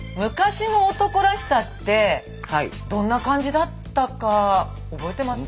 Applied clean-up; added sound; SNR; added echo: none; none; none; none.